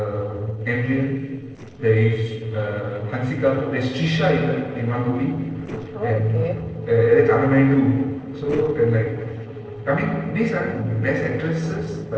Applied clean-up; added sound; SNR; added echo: neural separator model SepFormer DNS4.